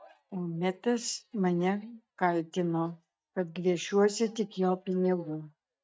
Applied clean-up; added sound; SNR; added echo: neural mask model DeepFilterNet 3.